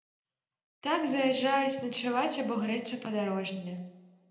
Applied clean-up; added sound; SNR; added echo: none; none; none; reverberation time 0.7 s.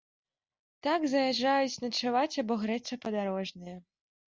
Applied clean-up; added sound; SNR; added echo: none; none; none; none.